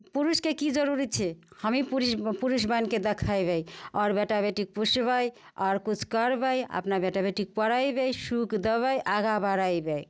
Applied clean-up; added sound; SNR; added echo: none; none; none; none.